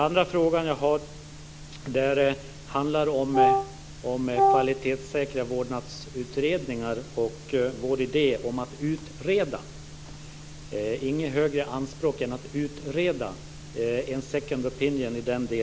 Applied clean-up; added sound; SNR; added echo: none; Wind instrument, woodwind instrument; -4 dB; none.